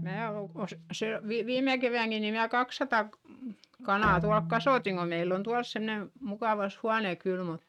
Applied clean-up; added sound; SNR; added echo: neural mask model RNNoise.